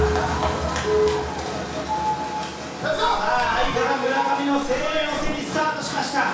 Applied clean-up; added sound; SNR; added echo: none; Wind; 9 dB; reverberation time 0.6 s.